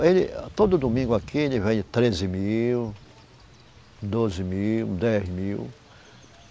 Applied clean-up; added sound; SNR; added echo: none; none; none; none.